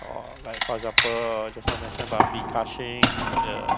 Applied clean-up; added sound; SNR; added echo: none; Wood; -5 dB; none.